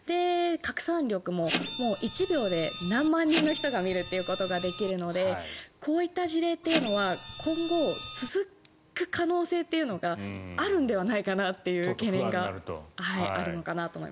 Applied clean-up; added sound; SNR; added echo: none; Printer; 7 dB; none.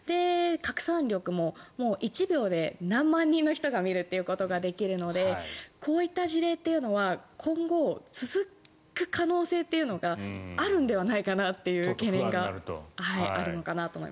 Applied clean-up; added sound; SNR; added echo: none; none; none; none.